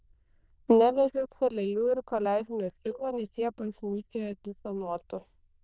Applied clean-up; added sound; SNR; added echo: neural diffusion model UNIVERSE++.